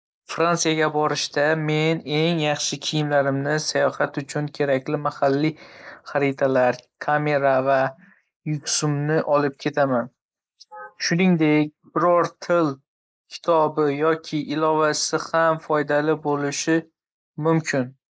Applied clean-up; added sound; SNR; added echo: neural mask model Resemble Enhance denoiser.